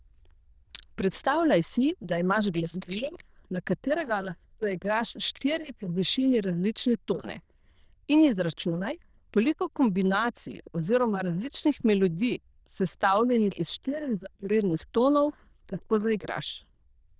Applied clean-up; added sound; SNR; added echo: neural diffusion model UNIVERSE++.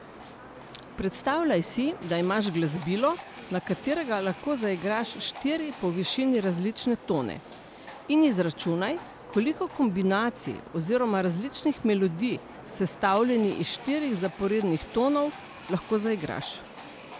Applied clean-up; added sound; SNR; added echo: none; Livestock, farm animals, working animals; 16 dB; none.